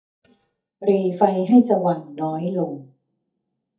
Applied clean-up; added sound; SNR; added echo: neural mask model DeepFilterNet 3.